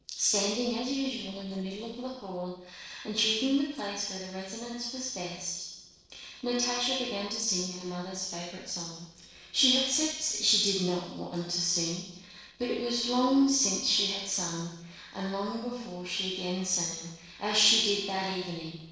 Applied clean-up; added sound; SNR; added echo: neural separator model SepFormer DNS4.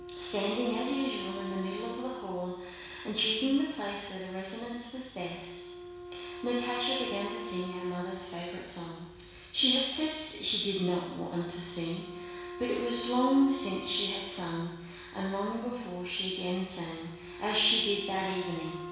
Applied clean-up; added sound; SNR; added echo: none; Wind instrument, woodwind instrument; 13 dB; reverberation time 1.1 s.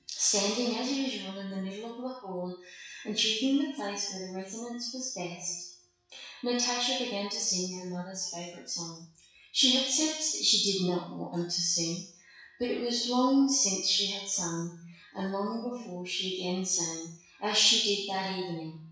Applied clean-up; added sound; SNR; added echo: classical method WPE with log-MMSE.